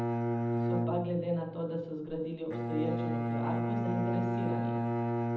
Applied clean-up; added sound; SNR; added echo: none; Bowed string instrument; -4 dB; reverberation time 0.8 s.